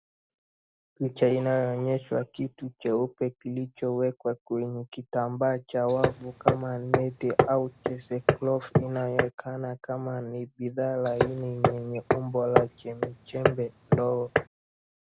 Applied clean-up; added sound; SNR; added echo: none; Hammer; -2 dB; none.